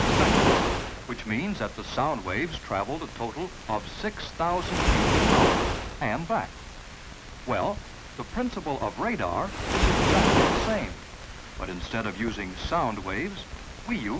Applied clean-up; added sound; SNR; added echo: none; Waves, surf; -2 dB; none.